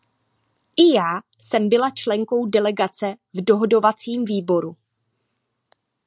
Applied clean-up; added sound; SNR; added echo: none; none; none; none.